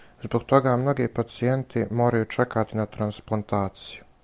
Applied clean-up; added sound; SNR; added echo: none; none; none; none.